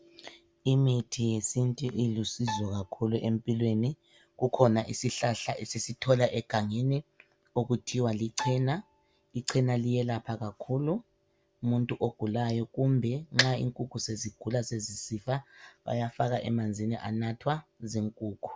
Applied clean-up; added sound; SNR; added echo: none; Bowed string instrument; 14 dB; none.